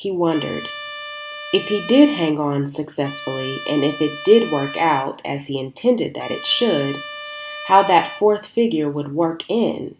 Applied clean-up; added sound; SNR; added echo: none; Trumpet; 13 dB; none.